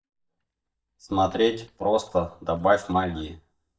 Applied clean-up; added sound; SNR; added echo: neural mask model DeepFilterNet 3.